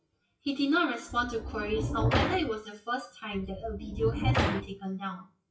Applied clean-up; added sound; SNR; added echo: classical method WPE with log-MMSE.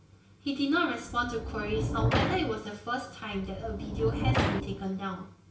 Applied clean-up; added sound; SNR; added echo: none; Sliding door; 0 dB; reverberation time 0.1 s.